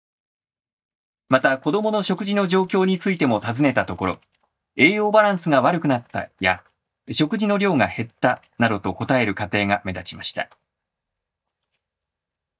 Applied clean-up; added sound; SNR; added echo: neural mask model DeepFilterNet 3.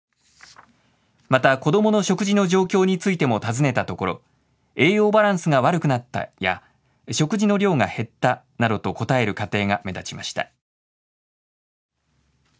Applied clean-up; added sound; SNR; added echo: none; none; none; none.